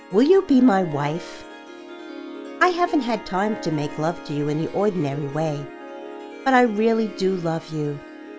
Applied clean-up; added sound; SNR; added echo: none; Harp; 14 dB; none.